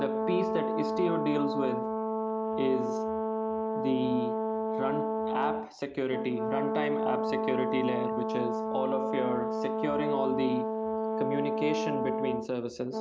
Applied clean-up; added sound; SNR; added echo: none; Brass instrument; -2 dB; none.